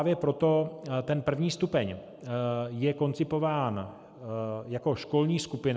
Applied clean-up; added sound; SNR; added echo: none; none; none; none.